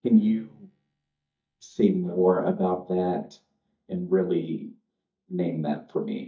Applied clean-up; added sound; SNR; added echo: neural mask model DeepFilterNet 3.